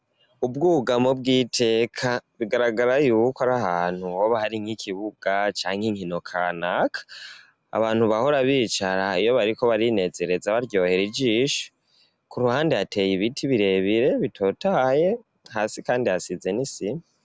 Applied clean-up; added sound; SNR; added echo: none; none; none; none.